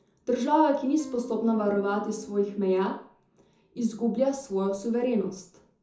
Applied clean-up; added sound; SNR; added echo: none; Electric guitar / Strum; 16 dB; reverberation time 0.5 s.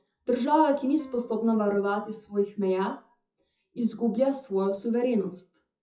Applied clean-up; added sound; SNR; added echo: classical method WPE with log-MMSE.